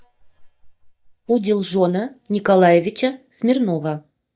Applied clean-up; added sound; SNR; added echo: neural mask model DeepFilterNet 3.